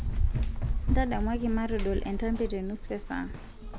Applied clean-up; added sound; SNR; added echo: none; Run; -3 dB; none.